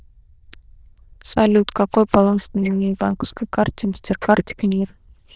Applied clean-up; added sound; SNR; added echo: neural diffusion model UNIVERSE++.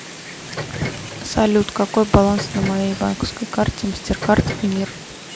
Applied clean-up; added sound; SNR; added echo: none; Wind + Subway, metro, underground; 9 dB; none.